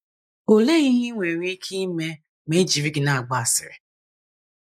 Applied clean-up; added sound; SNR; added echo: neural mask model Resemble Enhance denoiser.